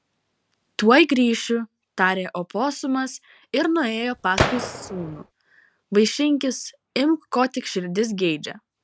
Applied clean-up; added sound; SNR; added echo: none; Gunshot, gunfire; 4 dB; none.